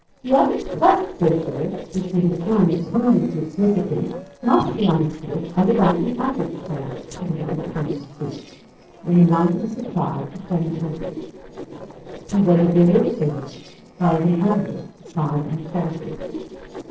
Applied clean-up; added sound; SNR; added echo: neural separator model SepFormer DNS4.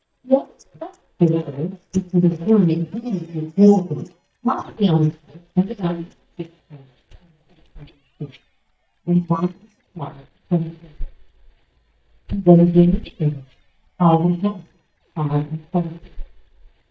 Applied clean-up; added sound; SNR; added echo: neural mask model DeepFilterNet 3.